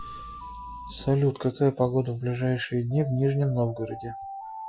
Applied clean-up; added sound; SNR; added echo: classical method Wiener filter.